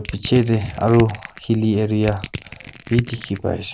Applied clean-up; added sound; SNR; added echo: none; Crushing; 12 dB; none.